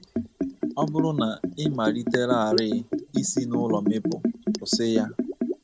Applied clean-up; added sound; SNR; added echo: none; Liquid; 0 dB; none.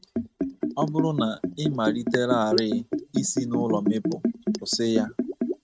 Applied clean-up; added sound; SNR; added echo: neural mask model RNNoise.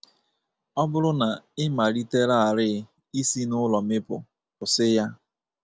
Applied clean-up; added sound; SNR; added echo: none; none; none; none.